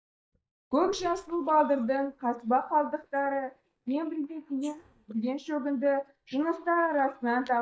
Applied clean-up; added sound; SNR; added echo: neural mask model DeepFilterNet 3.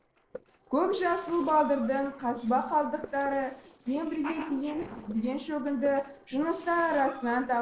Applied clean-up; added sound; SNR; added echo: neural separator model SepFormer DNS4.